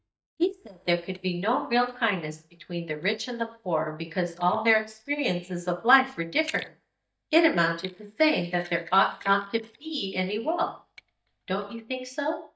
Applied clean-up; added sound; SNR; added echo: neural mask model DeepFilterNet 3.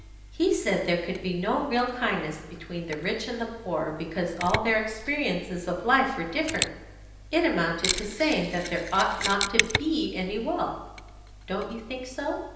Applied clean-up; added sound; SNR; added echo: none; Mechanisms; 8 dB; reverberation time 0.9 s.